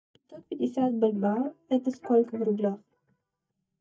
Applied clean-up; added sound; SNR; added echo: neural mask model DeepFilterNet 3.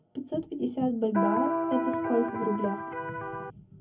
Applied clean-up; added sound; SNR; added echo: none; Electric guitar; -1 dB; reverberation time 0.3 s.